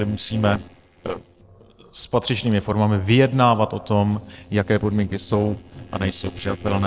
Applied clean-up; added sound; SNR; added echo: neural separator model SepFormer DNS4.